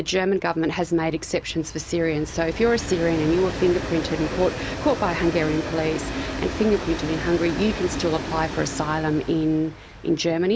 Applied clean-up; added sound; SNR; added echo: none; Train; 8 dB; none.